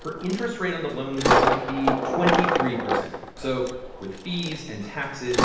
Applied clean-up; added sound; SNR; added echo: none; Coin (dropping); -3 dB; reverberation time 0.9 s.